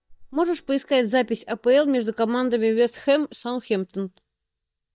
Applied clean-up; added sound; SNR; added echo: neural mask model DeepFilterNet 3.